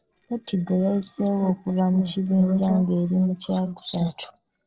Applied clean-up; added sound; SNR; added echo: neural separator model SepFormer DNS4.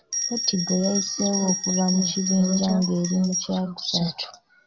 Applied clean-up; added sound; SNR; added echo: none; Bell; 5 dB; none.